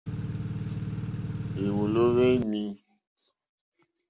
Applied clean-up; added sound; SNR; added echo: none; Engine / Truck / Car; 3 dB; none.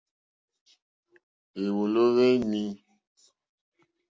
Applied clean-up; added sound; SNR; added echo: none; none; none; none.